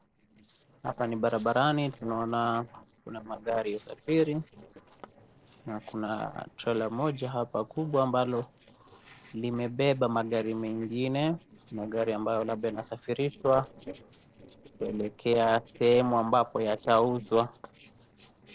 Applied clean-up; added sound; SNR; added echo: neural separator model SepFormer DNS4.